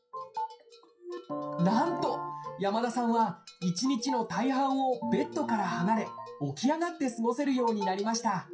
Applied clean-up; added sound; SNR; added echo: classical method WPE with log-MMSE.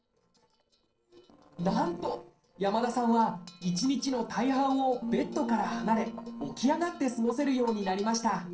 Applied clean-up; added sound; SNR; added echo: neural separator model SepFormer DNS4.